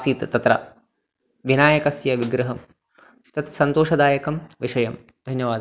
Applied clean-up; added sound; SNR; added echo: none; Snare drum; 18 dB; none.